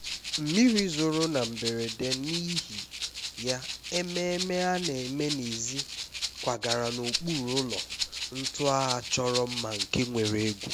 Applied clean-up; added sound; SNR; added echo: none; Rattle (instrument); 5 dB; none.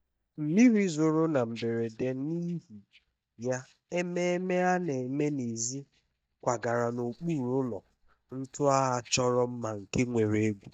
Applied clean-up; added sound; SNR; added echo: neural mask model DeepFilterNet 3.